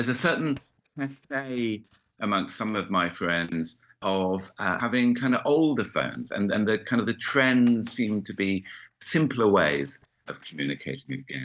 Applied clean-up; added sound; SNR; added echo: neural mask model DeepFilterNet 3.